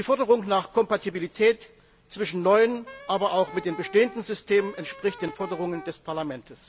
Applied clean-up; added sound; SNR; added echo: none; Wind instrument, woodwind instrument; 18 dB; none.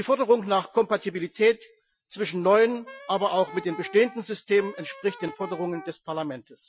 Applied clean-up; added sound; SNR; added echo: classical method Wiener filter.